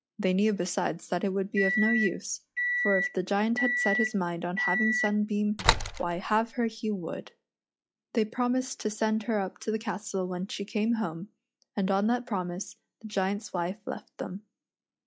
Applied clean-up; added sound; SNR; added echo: classical method log-MMSE.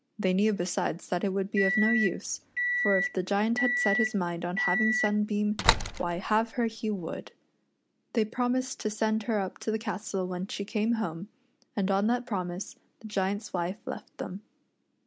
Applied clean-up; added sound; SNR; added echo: none; Microwave oven + Slam; 1 dB; none.